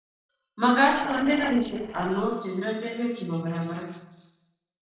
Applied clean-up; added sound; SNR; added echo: neural separator model SepFormer DNS4.